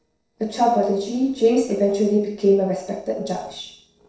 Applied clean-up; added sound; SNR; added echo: neural separator model SepFormer DNS4.